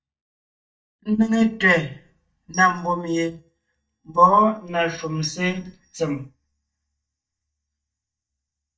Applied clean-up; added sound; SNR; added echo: neural mask model DeepFilterNet 3.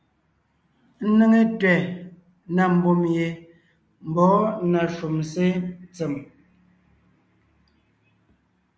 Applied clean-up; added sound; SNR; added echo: none; none; none; none.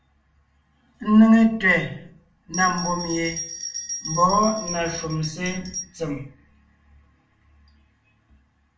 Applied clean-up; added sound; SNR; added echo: none; Bell; 9 dB; reverberation time 0.2 s.